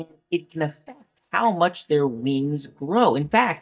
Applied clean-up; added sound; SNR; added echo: neural mask model DeepFilterNet 3.